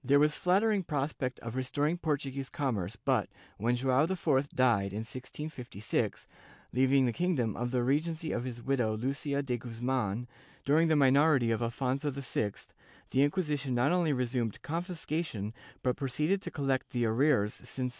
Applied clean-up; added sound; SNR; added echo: none; none; none; none.